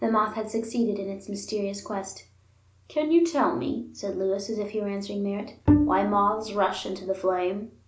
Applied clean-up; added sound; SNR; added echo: none; Bowed string instrument; -2 dB; none.